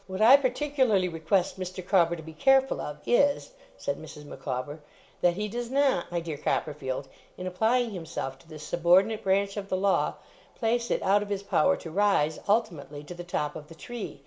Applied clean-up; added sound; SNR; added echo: none; none; none; reverberation time 0.5 s.